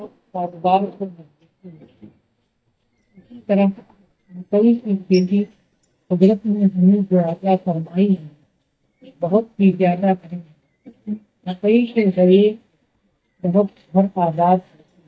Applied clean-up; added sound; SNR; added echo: neural mask model DeepFilterNet 3.